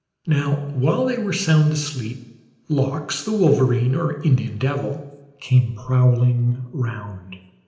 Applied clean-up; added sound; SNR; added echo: none; none; none; reverberation time 0.8 s.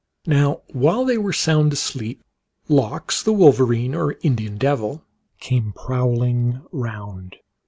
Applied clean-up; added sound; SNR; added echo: none; none; none; none.